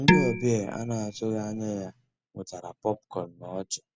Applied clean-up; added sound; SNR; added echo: none; Dishes, pots, and pans; -4 dB; none.